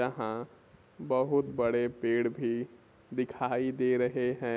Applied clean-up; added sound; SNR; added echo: none; none; none; none.